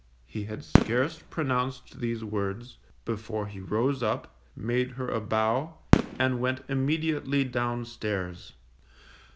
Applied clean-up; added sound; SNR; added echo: none; Fireworks; 2 dB; none.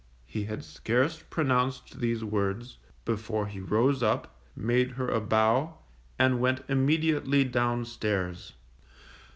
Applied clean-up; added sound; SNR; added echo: none; none; none; none.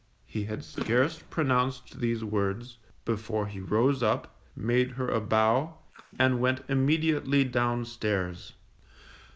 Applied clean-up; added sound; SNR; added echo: neural mask model Resemble Enhance denoiser.